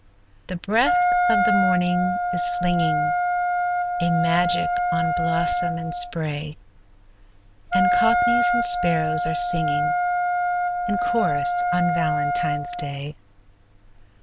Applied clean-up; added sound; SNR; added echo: none; Wind instrument, woodwind instrument; -3 dB; none.